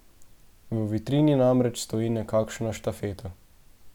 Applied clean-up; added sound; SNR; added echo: none; none; none; none.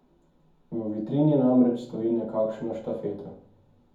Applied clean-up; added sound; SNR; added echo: none; none; none; reverberation time 0.6 s.